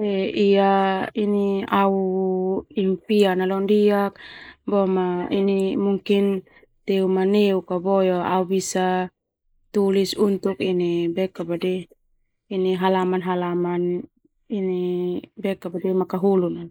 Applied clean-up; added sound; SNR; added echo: neural mask model Resemble Enhance denoiser.